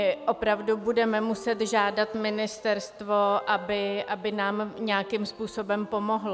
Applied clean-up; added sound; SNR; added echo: none; Wind instrument, woodwind instrument; 17 dB; none.